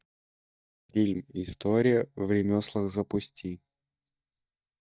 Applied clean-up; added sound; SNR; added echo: neural mask model DeepFilterNet 3.